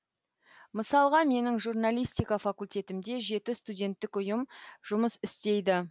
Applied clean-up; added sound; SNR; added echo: none; none; none; none.